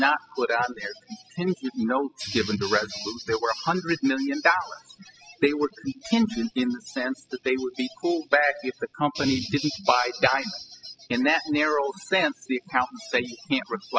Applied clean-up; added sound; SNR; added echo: classical method spectral subtraction.